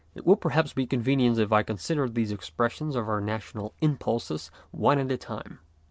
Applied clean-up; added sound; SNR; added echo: none; none; none; none.